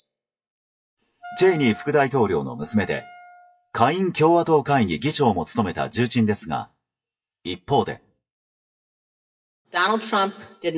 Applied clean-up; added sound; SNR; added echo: classical method WPE with log-MMSE.